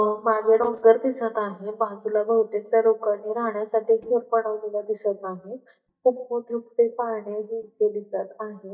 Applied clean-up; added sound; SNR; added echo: neural mask model DeepFilterNet 3.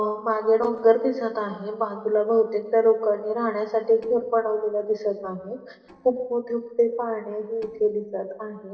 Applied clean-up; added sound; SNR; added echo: neural separator model SepFormer DNS4.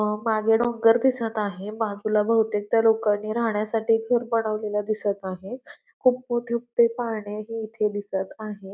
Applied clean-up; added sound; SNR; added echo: none; none; none; none.